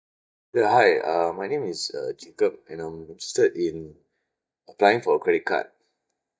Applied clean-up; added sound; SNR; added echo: neural mask model DeepFilterNet 3.